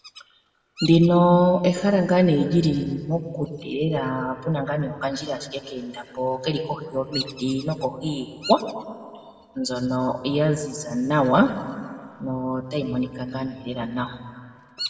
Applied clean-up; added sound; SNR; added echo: none; Bird vocalization, bird call, bird song; 20 dB; reverberation time 1.7 s.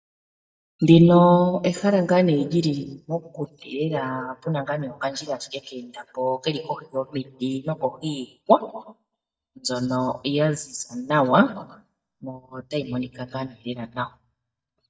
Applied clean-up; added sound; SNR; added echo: neural mask model DeepFilterNet 3.